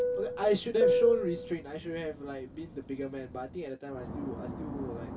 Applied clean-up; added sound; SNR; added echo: none; Fixed-wing aircraft, airplane; 1 dB; reverberation time 0.1 s.